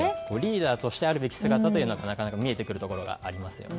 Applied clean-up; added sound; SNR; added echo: none; Bowed string instrument; 13 dB; none.